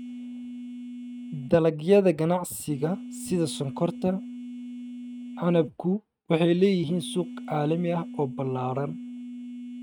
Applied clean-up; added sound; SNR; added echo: neural mask model RNNoise.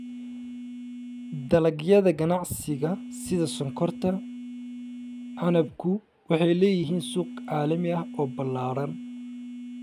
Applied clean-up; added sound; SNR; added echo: none; Telephone; 12 dB; none.